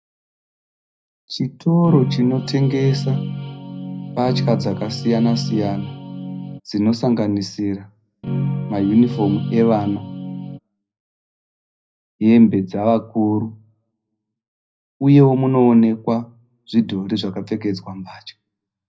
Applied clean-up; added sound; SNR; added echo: none; Guitar; 5 dB; reverberation time 0.4 s.